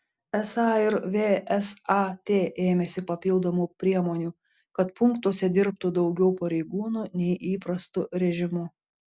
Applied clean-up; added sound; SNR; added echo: none; none; none; none.